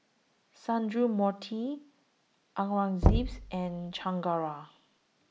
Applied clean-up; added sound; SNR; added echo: none; Knock; -2 dB; none.